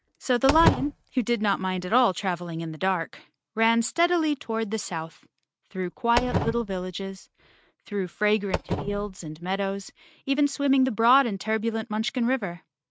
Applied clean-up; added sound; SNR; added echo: neural mask model RNNoise.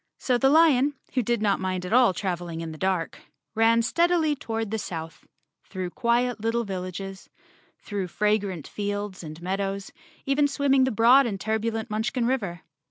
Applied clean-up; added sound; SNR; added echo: none; none; none; none.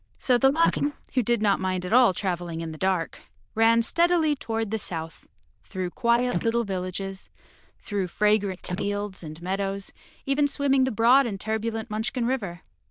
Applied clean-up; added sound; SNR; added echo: neural diffusion model UNIVERSE++.